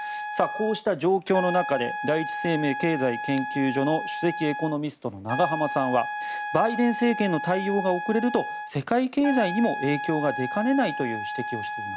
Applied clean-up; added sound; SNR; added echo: none; Trumpet; 7 dB; none.